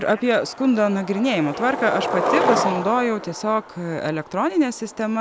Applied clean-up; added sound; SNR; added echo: none; Skateboard; 5 dB; none.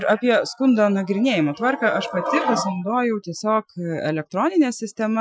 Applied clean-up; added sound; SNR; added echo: classical method Wiener filter.